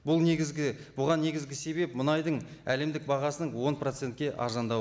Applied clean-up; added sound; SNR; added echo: none; none; none; none.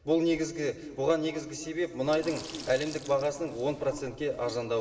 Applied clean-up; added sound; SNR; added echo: none; Sink (filling or washing); 16 dB; reverberation time 2.6 s.